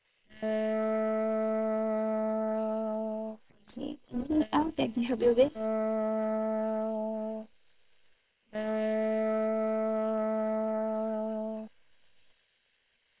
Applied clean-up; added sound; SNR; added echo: neural separator model SepFormer WHAM!.